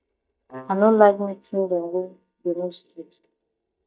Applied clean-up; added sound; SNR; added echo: neural mask model DeepFilterNet 3.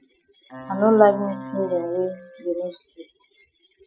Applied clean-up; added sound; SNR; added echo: classical method Wiener filter.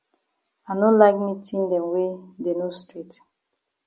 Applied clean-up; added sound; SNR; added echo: none; none; none; none.